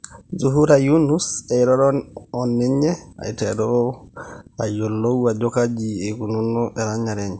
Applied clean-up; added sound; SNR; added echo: none; none; none; none.